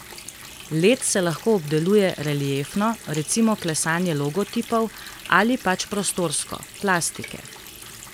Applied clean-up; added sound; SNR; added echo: none; Water tap, faucet; 17 dB; none.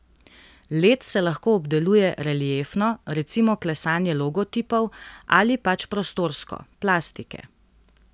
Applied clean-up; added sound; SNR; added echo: none; none; none; none.